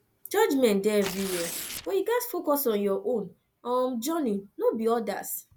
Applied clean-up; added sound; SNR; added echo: none; Tearing; 11 dB; none.